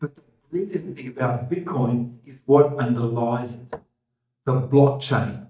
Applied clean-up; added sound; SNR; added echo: neural mask model DeepFilterNet 3.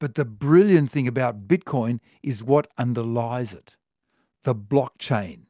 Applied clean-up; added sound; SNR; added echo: none; none; none; none.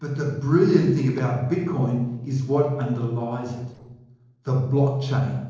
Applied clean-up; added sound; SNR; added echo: neural separator model SepFormer DNS4.